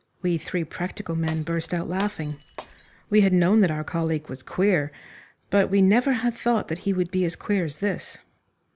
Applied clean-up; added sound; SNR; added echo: none; Glass; 18 dB; none.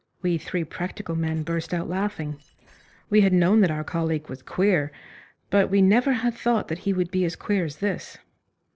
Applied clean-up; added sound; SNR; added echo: neural separator model SepFormer DNS4.